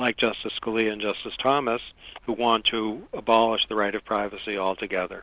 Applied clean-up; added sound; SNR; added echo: none; none; none; none.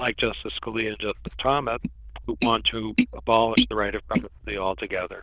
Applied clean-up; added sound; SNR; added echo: neural diffusion model UNIVERSE++.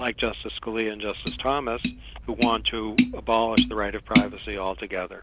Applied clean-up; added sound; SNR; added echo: none; Tap; 0 dB; none.